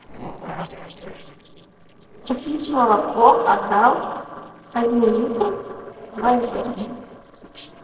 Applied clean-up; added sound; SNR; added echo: neural separator model SepFormer DNS4.